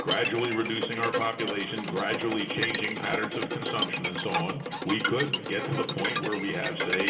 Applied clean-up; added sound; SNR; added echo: none; Bowed string instrument; 2 dB; reverberation time 2.0 s.